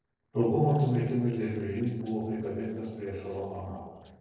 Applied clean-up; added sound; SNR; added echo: neural separator model SepFormer DNS4.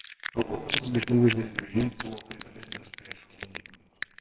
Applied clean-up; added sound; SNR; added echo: neural separator model SepFormer WHAMR!.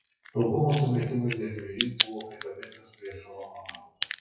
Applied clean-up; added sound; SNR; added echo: classical method WPE with log-MMSE.